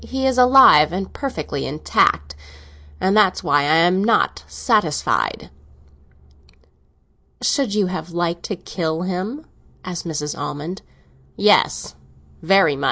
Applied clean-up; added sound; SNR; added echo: none; none; none; none.